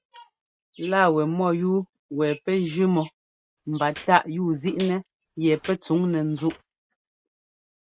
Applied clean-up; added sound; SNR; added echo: neural mask model RNNoise.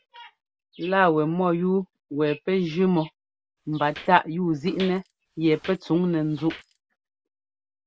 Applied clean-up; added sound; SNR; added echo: none; Walk, footsteps; 20 dB; none.